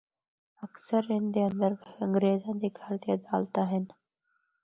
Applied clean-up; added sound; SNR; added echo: none; none; none; none.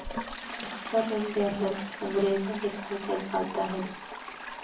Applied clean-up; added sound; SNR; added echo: none; Toilet flush; 8 dB; reverberation time 0.3 s.